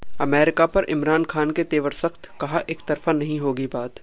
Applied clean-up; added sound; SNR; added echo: none; none; none; none.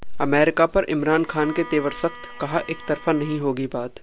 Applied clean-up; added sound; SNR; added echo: none; Bowed string instrument; 19 dB; none.